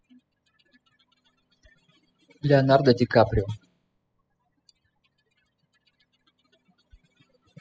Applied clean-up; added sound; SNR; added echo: classical method spectral subtraction.